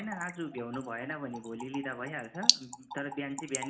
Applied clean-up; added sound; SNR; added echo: none; Trickle, dribble / Splash, splatter; -2 dB; reverberation time 0.4 s.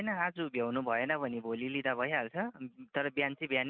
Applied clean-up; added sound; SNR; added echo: none; none; none; none.